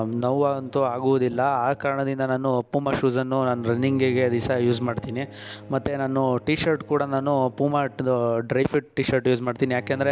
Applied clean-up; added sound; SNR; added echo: none; Bowed string instrument; 20 dB; none.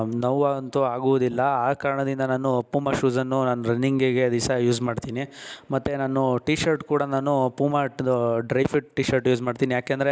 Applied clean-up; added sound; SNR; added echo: none; none; none; none.